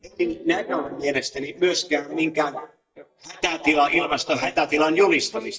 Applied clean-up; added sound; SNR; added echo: neural mask model DeepFilterNet 3.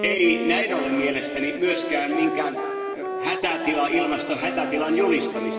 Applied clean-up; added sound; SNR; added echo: none; Wind instrument, woodwind instrument; 6 dB; reverberation time 2.5 s.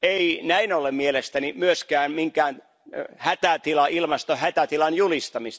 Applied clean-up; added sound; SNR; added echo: none; none; none; none.